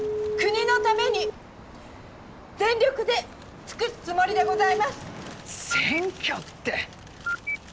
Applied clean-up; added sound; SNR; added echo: none; Telephone; 5 dB; none.